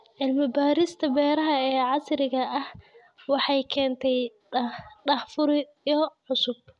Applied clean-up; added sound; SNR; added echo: none; none; none; none.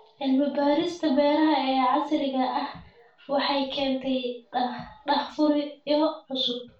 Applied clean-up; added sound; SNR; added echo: none; none; none; reverberation time 0.3 s.